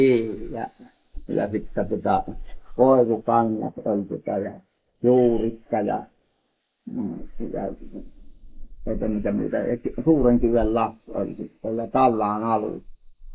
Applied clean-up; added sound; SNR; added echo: neural mask model Resemble Enhance denoiser.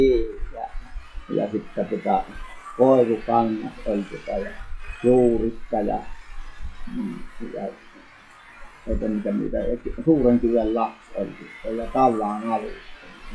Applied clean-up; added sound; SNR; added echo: classical method log-MMSE.